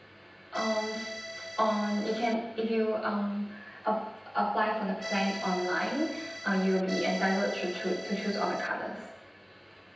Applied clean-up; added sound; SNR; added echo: none; Accordion; 8 dB; reverberation time 0.9 s.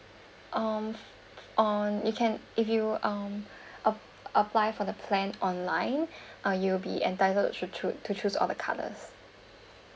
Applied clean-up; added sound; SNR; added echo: none; none; none; none.